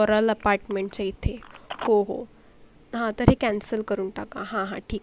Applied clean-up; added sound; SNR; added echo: neural mask model Resemble Enhance denoiser.